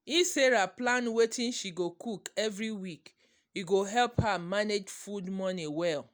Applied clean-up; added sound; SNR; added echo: none; none; none; none.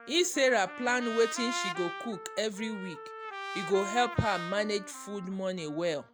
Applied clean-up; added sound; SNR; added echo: none; Trumpet; 9 dB; none.